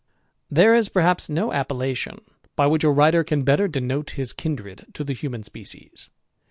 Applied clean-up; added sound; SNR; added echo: none; none; none; none.